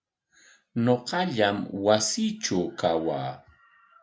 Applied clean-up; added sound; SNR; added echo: none; none; none; none.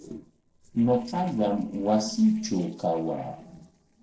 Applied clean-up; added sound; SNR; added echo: neural separator model SepFormer DNS4.